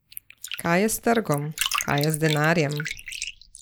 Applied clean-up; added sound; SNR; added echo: neural mask model Resemble Enhance denoiser.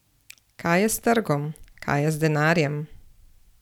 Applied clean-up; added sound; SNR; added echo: none; none; none; none.